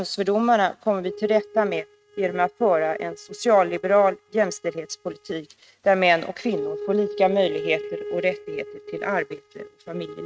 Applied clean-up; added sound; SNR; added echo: neural mask model RNNoise.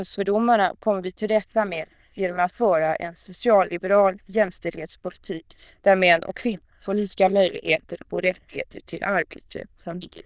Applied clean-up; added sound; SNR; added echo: neural diffusion model UNIVERSE++.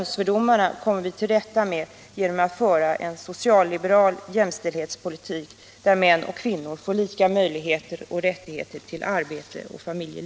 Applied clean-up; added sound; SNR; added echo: none; none; none; none.